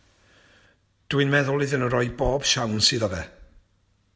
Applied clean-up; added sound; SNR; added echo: none; none; none; none.